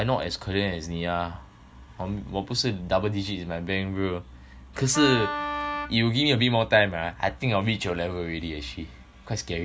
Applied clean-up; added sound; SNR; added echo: none; Wind instrument, woodwind instrument; 4 dB; none.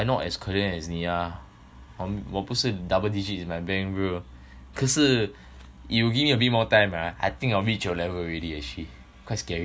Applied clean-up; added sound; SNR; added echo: none; none; none; none.